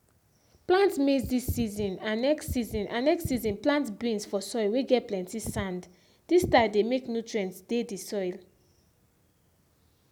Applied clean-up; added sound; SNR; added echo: none; none; none; none.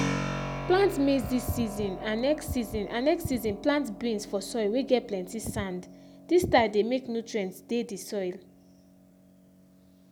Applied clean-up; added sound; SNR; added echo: none; Keyboard (musical); 11 dB; none.